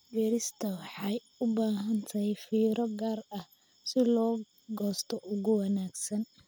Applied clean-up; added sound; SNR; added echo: none; none; none; none.